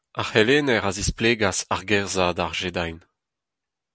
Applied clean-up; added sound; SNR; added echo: none; none; none; none.